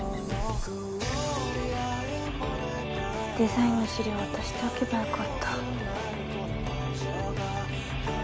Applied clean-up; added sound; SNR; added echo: none; none; none; none.